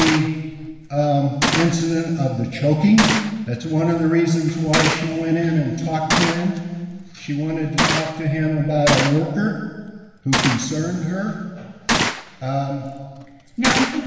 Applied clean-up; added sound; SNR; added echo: none; Gunshot, gunfire; 5 dB; reverberation time 1.6 s.